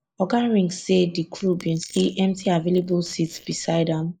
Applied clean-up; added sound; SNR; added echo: neural mask model Resemble Enhance denoiser.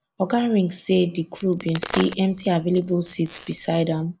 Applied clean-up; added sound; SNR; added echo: none; Crack; 12 dB; none.